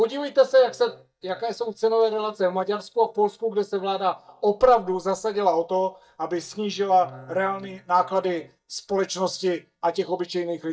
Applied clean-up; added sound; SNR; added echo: neural mask model DeepFilterNet 3.